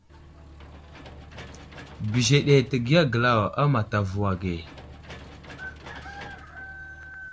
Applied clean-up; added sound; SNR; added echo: none; Engine / Mechanisms; 18 dB; none.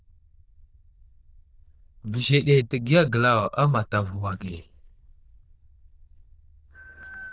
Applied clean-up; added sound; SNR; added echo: neural diffusion model UNIVERSE++.